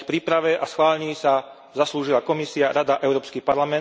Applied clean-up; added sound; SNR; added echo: none; none; none; none.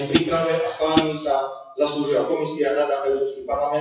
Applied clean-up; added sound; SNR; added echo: classical method WPE with log-MMSE.